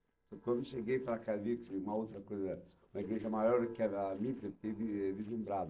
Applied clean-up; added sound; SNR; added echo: neural separator model SepFormer DNS4.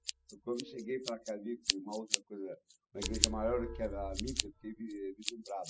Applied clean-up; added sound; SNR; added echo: classical method spectral subtraction.